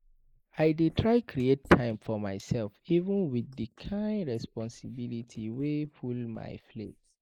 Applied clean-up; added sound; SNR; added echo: neural mask model Resemble Enhance denoiser.